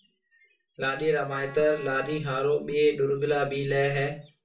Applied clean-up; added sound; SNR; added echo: none; Wind instrument, woodwind instrument; 19 dB; reverberation time 0.3 s.